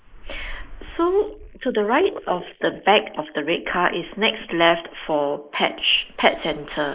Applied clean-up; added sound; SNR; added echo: neural mask model Resemble Enhance denoiser.